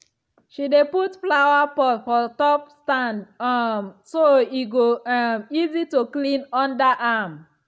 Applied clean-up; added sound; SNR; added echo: none; none; none; none.